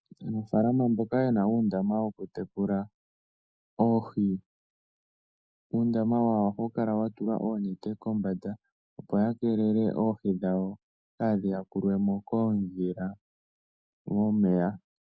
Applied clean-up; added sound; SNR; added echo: none; none; none; none.